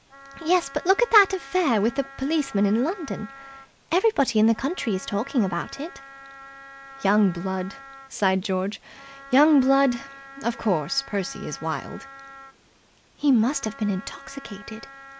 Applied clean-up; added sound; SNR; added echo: none; Wind instrument, woodwind instrument; 19 dB; none.